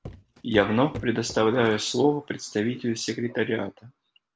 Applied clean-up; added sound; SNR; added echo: none; Walk, footsteps; 16 dB; none.